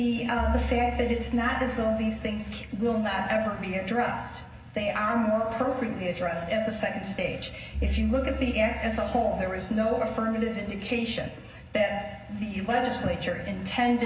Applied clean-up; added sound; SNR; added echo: none; Bowed string instrument; 11 dB; reverberation time 0.4 s.